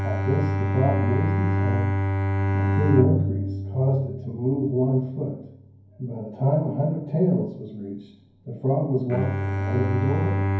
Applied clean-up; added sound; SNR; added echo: none; Bowed string instrument; 1 dB; reverberation time 0.9 s.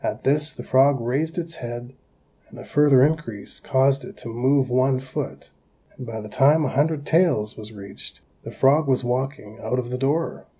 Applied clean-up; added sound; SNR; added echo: none; none; none; none.